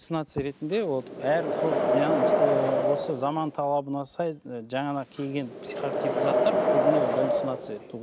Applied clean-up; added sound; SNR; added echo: none; Wind; -2 dB; none.